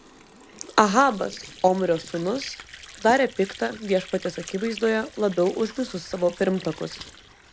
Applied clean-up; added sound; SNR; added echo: none; Sink (filling or washing) / Water; 18 dB; none.